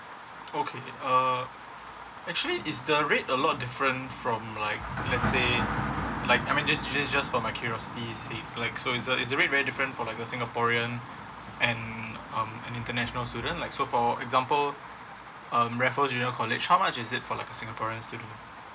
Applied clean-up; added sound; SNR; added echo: none; none; none; none.